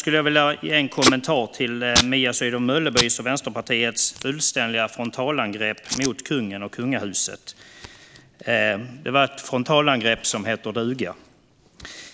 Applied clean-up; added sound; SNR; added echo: none; Packing tape, duct tape; 8 dB; none.